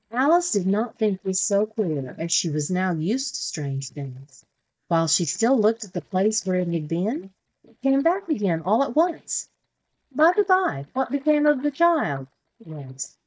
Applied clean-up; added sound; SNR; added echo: neural mask model DeepFilterNet 3.